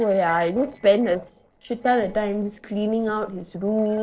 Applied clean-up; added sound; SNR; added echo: neural separator model SepFormer DNS4.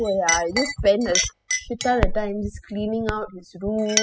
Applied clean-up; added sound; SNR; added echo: classical method spectral subtraction.